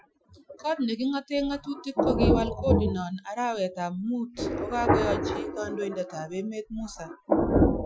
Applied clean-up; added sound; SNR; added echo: classical method Wiener filter.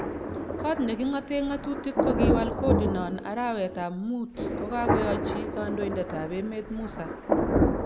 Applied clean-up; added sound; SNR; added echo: none; Thunder; -2 dB; none.